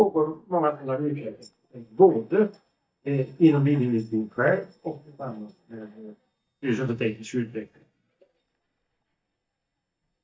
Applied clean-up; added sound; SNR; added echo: neural mask model DeepFilterNet 3.